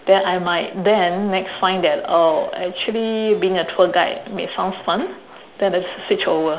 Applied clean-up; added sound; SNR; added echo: none; none; none; none.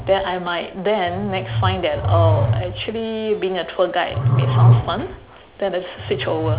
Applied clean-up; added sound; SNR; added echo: none; Growling; -1 dB; none.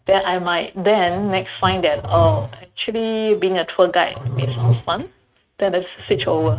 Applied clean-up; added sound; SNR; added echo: neural mask model RNNoise.